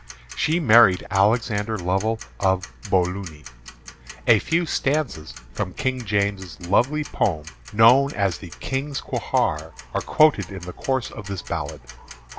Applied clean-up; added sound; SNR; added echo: none; Tick-tock; 18 dB; none.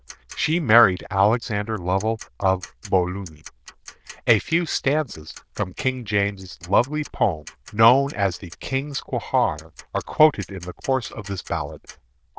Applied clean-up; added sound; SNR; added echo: neural diffusion model UNIVERSE++.